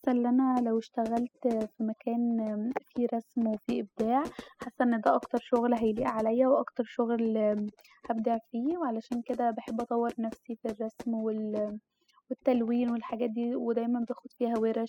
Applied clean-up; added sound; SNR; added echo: classical method spectral subtraction.